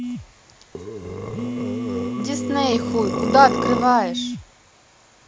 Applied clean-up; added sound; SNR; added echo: none; Telephone + Burping, eructation; 3 dB; none.